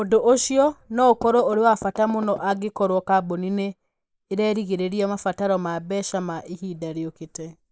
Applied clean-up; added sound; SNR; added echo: neural mask model Resemble Enhance denoiser.